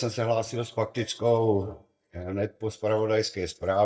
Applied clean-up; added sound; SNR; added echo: neural mask model DeepFilterNet 3.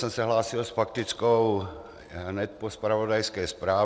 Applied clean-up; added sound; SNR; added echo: none; none; none; none.